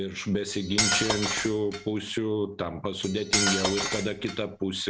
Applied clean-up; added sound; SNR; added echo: none; Cutlery, silverware; 1 dB; none.